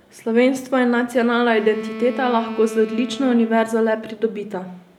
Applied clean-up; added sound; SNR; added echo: none; Wind instrument, woodwind instrument; 13 dB; none.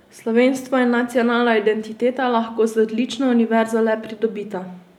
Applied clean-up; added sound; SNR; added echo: none; none; none; none.